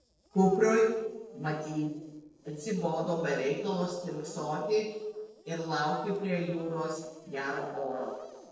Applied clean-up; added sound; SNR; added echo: neural separator model SepFormer DNS4.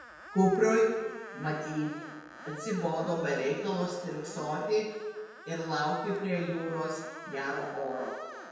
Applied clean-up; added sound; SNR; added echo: none; Screech; 15 dB; reverberation time 1.1 s.